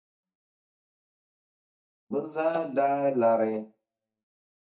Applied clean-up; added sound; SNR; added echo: neural mask model DeepFilterNet 3.